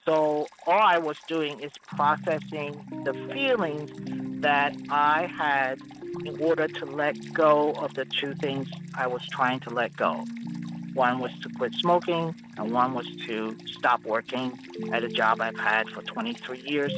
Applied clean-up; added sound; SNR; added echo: neural mask model RNNoise.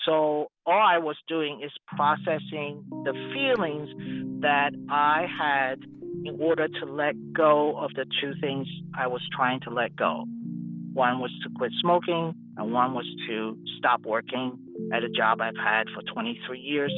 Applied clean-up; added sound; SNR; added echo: none; none; none; none.